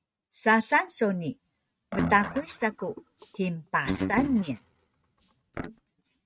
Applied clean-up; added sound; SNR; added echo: neural mask model RNNoise.